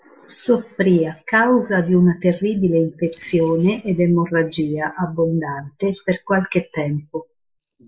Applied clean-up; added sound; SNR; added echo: neural mask model Resemble Enhance denoiser.